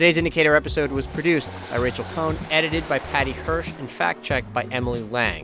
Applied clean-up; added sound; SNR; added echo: none; Train; 18 dB; none.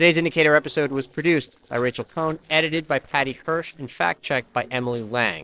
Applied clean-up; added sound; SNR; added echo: neural separator model SepFormer DNS4.